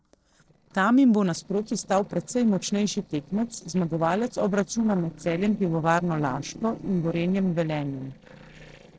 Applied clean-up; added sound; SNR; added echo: neural separator model SepFormer DNS4.